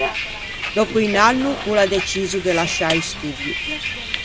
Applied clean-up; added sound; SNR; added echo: none; Bus; 5 dB; none.